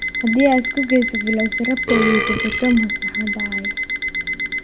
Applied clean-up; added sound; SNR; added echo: none; Alarm + Burping, eructation; 2 dB; none.